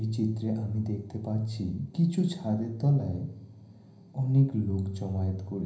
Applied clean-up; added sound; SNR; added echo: none; none; none; reverberation time 0.5 s.